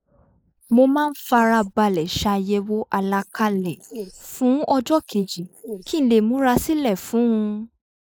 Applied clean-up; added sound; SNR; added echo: neural mask model Resemble Enhance denoiser.